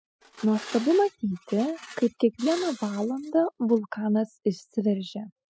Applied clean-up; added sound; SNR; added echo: classical method spectral subtraction.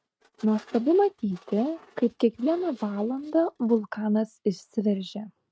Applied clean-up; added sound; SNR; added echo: neural mask model RNNoise.